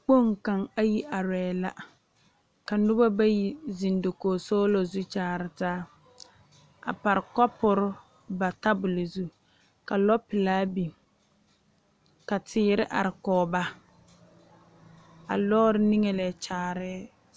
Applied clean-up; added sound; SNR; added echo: none; none; none; none.